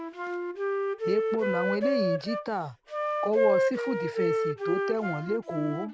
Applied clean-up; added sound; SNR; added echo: none; Wind instrument, woodwind instrument; -2 dB; none.